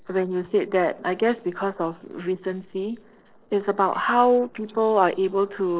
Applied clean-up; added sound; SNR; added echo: neural separator model SepFormer DNS4.